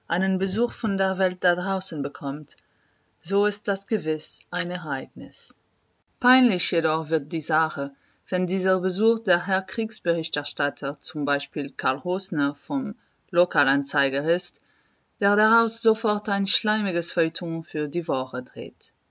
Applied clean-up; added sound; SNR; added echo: none; none; none; none.